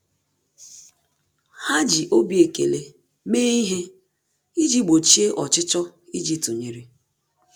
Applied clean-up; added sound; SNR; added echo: none; none; none; none.